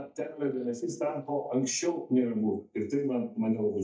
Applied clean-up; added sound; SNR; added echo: neural mask model DeepFilterNet 3.